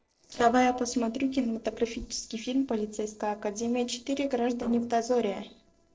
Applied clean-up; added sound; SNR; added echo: neural separator model SepFormer DNS4.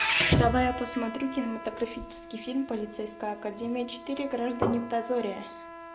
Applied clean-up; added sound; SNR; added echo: none; Trumpet; 14 dB; none.